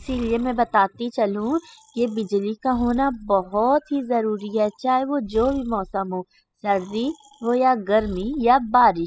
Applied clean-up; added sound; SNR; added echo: classical method spectral subtraction.